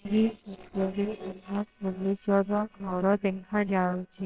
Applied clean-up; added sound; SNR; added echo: neural separator model SepFormer WHAMR!.